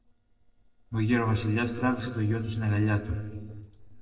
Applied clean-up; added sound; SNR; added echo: neural separator model SepFormer DNS4.